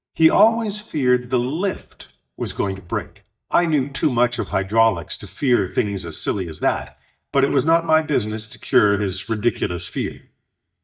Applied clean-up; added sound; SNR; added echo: neural mask model DeepFilterNet 3.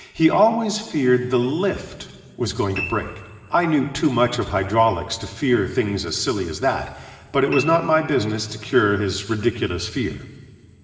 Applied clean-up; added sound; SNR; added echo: none; Piano; 20 dB; reverberation time 2.6 s.